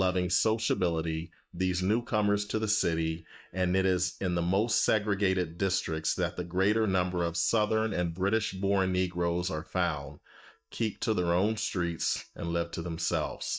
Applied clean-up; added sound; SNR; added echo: neural mask model DeepFilterNet 3.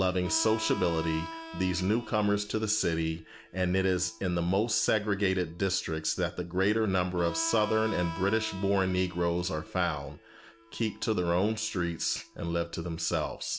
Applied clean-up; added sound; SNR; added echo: none; Harmonica; 16 dB; none.